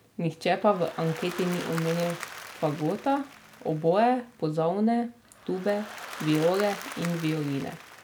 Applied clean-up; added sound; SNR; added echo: none; Applause; 14 dB; none.